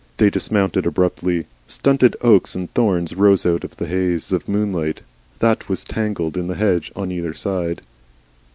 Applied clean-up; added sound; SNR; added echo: none; none; none; none.